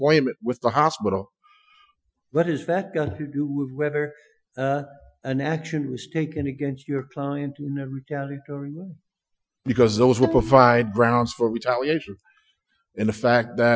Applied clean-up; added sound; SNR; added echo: classical method Wiener filter.